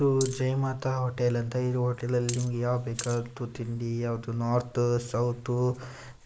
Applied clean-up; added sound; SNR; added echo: neural mask model Resemble Enhance denoiser.